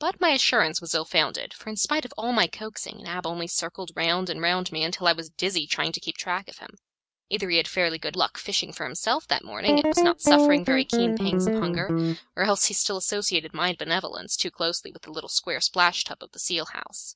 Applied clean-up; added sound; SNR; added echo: neural mask model RNNoise.